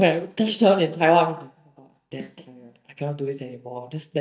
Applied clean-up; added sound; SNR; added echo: neural mask model DeepFilterNet 3.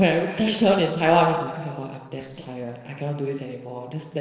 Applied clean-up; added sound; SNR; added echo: neural separator model SepFormer DNS4.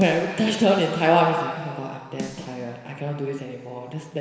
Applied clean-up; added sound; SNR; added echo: none; Snare drum; 18 dB; reverberation time 2.2 s.